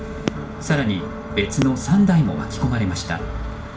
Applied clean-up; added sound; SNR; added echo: none; Fireworks; 13 dB; reverberation time 0.4 s.